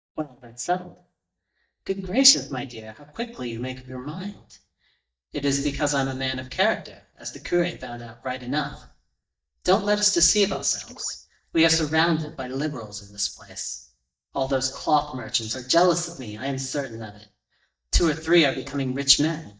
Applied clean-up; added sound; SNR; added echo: neural mask model DeepFilterNet 3.